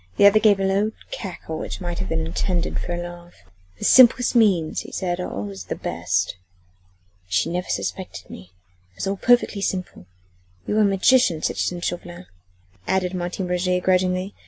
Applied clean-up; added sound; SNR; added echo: none; none; none; none.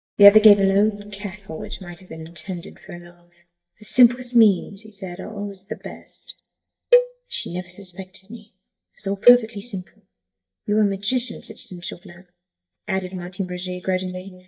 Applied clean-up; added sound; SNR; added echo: neural mask model DeepFilterNet 3.